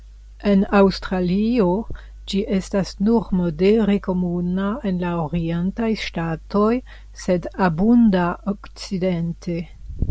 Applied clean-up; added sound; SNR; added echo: none; none; none; none.